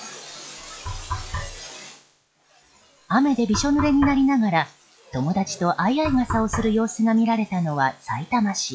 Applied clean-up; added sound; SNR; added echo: classical method log-MMSE.